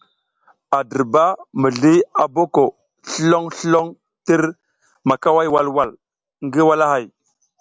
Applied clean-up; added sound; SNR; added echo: none; none; none; none.